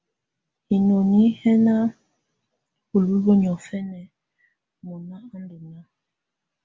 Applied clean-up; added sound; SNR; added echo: none; none; none; none.